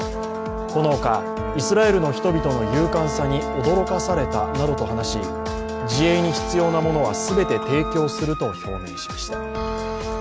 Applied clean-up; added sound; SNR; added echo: none; Brass instrument; 6 dB; none.